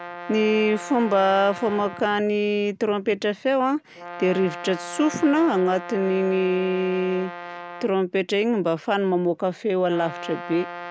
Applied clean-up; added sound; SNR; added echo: none; Brass instrument; 14 dB; none.